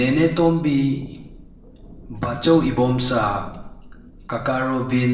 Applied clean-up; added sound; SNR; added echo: none; Thunder / Rain; 17 dB; reverberation time 0.7 s.